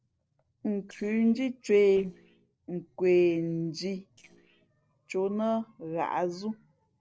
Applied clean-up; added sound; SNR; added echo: neural separator model SepFormer DNS4.